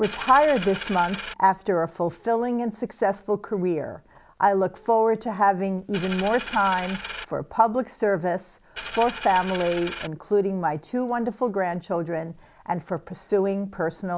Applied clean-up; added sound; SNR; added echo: none; Coin (dropping); 10 dB; none.